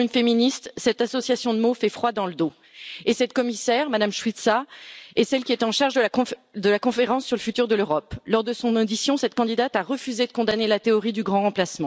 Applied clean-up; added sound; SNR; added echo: none; none; none; none.